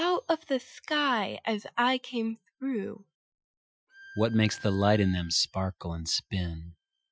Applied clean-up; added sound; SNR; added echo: classical method Wiener filter.